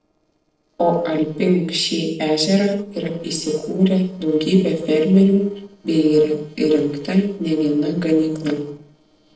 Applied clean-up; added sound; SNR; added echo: neural separator model SepFormer DNS4.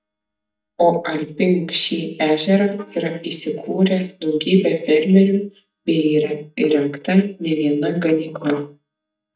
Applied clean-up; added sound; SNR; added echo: neural mask model DeepFilterNet 3.